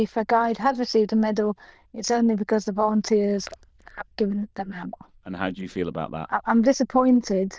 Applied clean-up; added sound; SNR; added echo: neural diffusion model UNIVERSE++.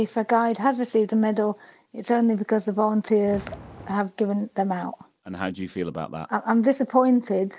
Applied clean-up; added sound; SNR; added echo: none; Walk, footsteps; 15 dB; none.